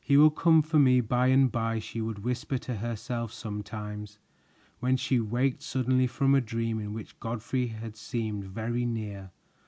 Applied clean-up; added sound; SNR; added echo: none; none; none; none.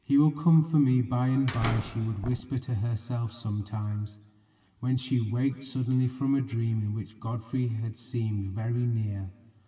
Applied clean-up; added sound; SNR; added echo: none; Slam; 8 dB; reverberation time 1.4 s.